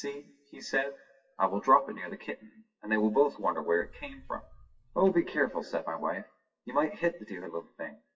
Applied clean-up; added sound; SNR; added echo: classical method WPE with log-MMSE.